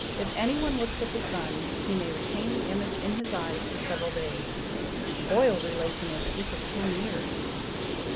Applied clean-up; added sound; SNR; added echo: none; Bird; 0 dB; none.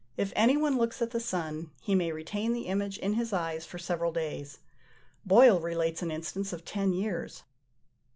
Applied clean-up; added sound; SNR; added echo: none; none; none; none.